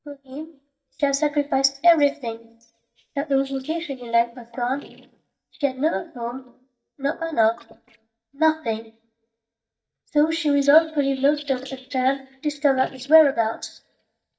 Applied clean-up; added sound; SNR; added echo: neural mask model DeepFilterNet 3.